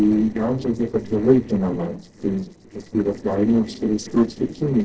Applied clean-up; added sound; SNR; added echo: neural separator model SepFormer DNS4.